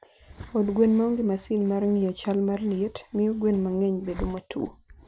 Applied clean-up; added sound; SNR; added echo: none; none; none; none.